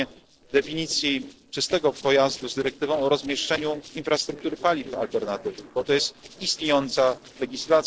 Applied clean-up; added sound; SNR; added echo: neural separator model SepFormer DNS4.